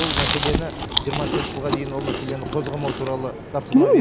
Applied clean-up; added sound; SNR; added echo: none; Chewing, mastication; -4 dB; none.